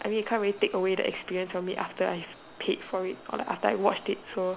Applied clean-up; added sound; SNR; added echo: none; none; none; none.